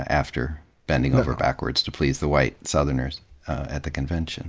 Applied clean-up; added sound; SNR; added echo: none; none; none; none.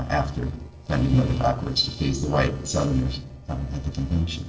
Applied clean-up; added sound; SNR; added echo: neural separator model SepFormer DNS4.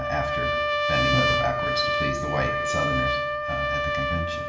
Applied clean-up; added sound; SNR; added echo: none; Trumpet; -4 dB; reverberation time 1.1 s.